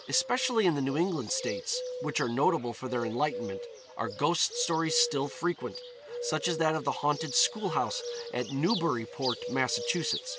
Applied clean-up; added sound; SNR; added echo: none; Bird; 9 dB; none.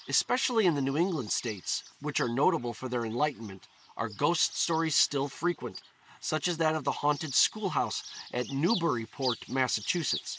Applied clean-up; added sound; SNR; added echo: neural mask model Resemble Enhance denoiser.